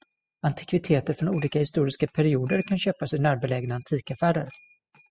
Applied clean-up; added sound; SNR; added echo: classical method spectral subtraction.